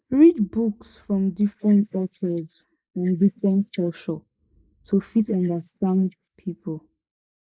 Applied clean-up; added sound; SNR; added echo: neural mask model Resemble Enhance denoiser.